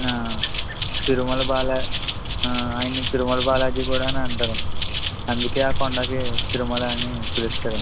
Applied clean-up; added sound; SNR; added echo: none; Chirp, tweet + Rattle (instrument); -2 dB; none.